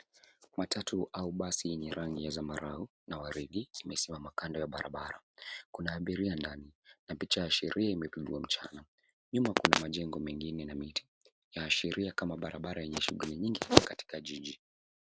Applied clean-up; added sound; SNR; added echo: none; none; none; none.